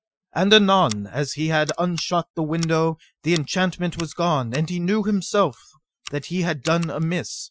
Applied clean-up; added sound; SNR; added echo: classical method Wiener filter.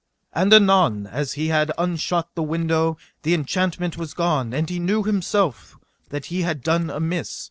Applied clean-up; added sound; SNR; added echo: neural separator model SepFormer DNS4.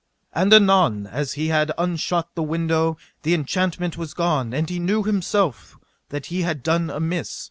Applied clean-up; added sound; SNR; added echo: none; none; none; none.